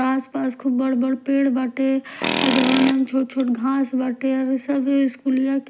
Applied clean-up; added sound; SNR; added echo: none; Tools; 2 dB; none.